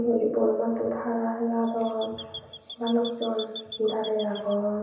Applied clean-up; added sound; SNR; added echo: none; Chirp, tweet; 14 dB; reverberation time 0.9 s.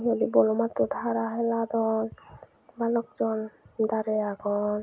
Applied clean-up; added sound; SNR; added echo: none; none; none; none.